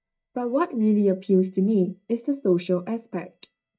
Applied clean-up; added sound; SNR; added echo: neural mask model DeepFilterNet 3.